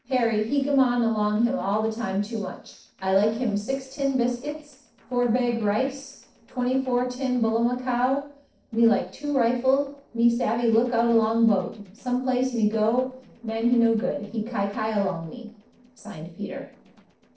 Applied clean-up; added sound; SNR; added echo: neural separator model SepFormer DNS4.